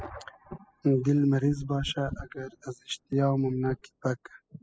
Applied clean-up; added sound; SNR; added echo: classical method spectral subtraction.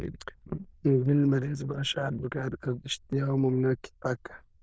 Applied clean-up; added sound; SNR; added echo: neural diffusion model UNIVERSE++.